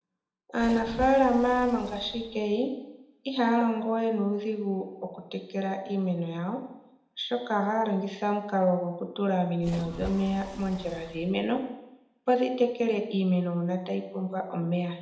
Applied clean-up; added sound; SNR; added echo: none; Splash, splatter; 14 dB; reverberation time 0.8 s.